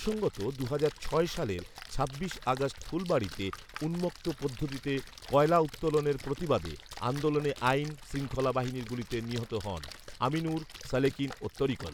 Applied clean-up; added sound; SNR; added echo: none; Splash, splatter; 16 dB; none.